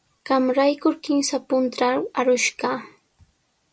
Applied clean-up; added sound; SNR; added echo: none; none; none; none.